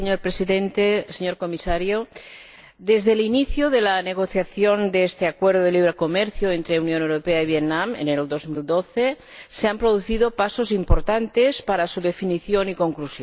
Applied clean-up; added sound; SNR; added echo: none; none; none; none.